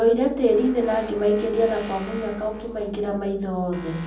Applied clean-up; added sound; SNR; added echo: none; Tools; 17 dB; reverberation time 0.6 s.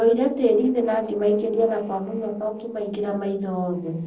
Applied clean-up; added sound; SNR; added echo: neural separator model SepFormer DNS4.